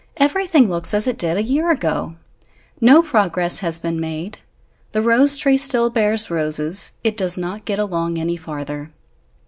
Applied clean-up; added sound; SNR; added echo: none; none; none; none.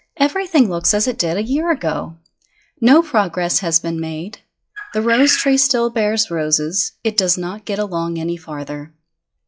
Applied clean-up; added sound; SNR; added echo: classical method log-MMSE.